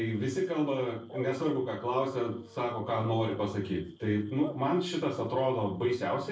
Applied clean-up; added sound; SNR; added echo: neural separator model SepFormer DNS4.